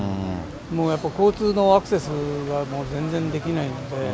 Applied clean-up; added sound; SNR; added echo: none; none; none; none.